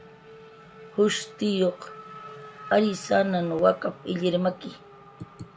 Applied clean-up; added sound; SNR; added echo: none; Race car, auto racing / Accelerating, revving, vroom; 19 dB; none.